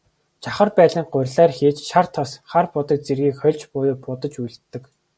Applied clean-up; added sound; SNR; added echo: none; none; none; none.